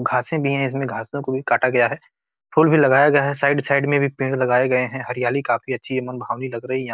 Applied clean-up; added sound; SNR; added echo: none; none; none; none.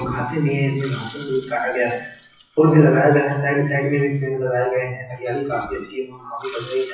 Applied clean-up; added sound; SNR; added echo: classical method WPE with log-MMSE.